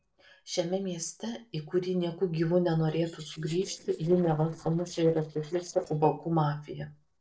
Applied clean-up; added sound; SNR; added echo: neural separator model SepFormer DNS4.